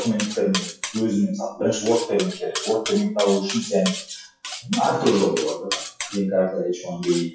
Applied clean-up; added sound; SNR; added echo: classical method WPE with log-MMSE.